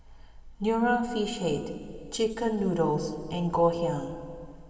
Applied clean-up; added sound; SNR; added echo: none; none; none; reverberation time 2.6 s.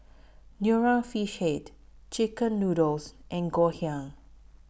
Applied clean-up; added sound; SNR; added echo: none; none; none; none.